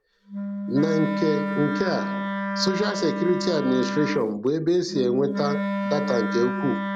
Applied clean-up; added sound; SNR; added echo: none; Wind instrument, woodwind instrument; 3 dB; none.